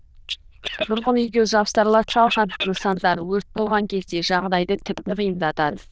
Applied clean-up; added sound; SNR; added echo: neural diffusion model UNIVERSE++.